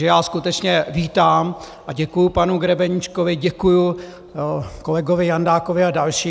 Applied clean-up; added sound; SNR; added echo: none; none; none; none.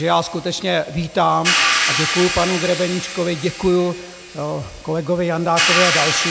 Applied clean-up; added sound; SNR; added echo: none; Hi-hat; 2 dB; none.